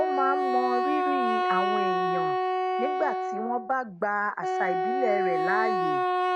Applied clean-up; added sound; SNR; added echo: none; Wind instrument, woodwind instrument; -4 dB; none.